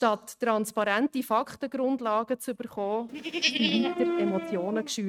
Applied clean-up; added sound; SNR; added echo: neural mask model RNNoise.